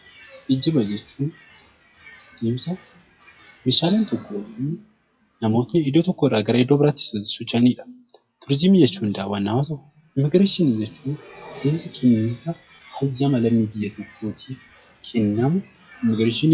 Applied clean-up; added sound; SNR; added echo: classical method WPE with log-MMSE.